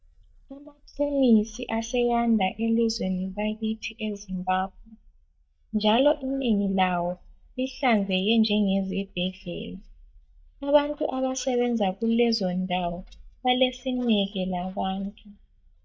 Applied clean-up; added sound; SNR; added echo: neural mask model DeepFilterNet 3.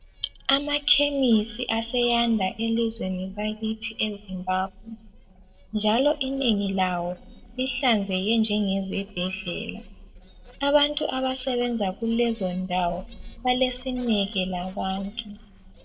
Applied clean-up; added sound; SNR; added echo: neural separator model SepFormer DNS4.